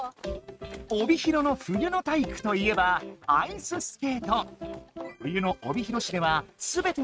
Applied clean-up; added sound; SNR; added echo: neural mask model RNNoise.